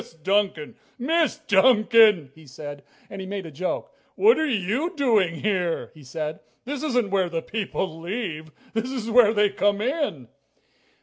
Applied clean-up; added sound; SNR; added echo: none; none; none; none.